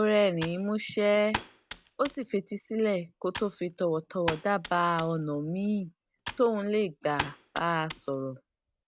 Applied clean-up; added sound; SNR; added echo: none; Computer keyboard; 13 dB; none.